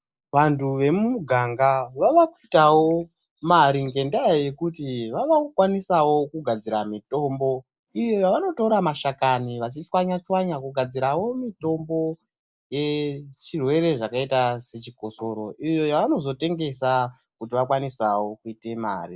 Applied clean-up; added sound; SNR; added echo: neural mask model Resemble Enhance denoiser.